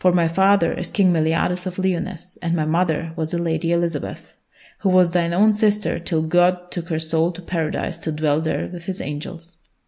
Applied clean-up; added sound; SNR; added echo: none; none; none; none.